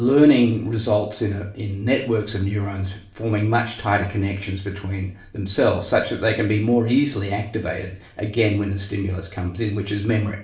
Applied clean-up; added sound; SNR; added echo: none; none; none; reverberation time 0.5 s.